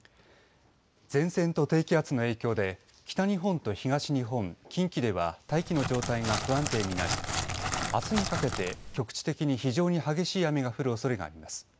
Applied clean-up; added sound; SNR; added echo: none; Crackle; 4 dB; none.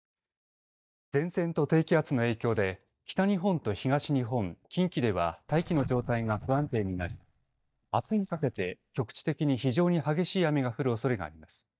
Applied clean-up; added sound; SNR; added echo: neural mask model DeepFilterNet 3.